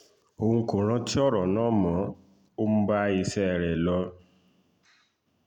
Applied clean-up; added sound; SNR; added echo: none; none; none; none.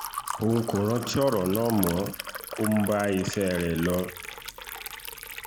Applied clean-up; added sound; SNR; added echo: none; Liquid; 10 dB; none.